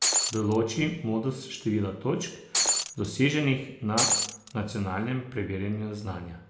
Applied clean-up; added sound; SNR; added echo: none; Shatter; -3 dB; reverberation time 0.4 s.